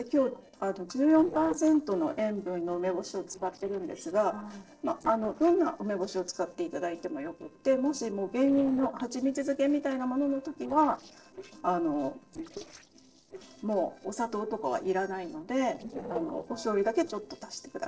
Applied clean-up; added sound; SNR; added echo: neural separator model SepFormer DNS4.